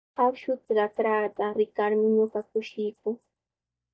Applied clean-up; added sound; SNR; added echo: neural mask model DeepFilterNet 3.